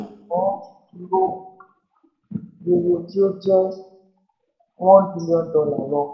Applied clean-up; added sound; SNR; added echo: none; none; none; reverberation time 0.5 s.